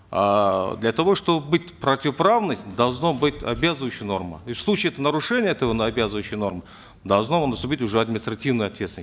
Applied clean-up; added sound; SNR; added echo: none; none; none; none.